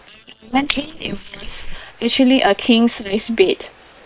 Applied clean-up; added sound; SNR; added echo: neural separator model SepFormer WHAM!.